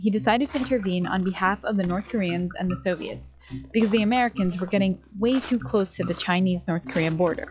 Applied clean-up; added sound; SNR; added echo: classical method log-MMSE.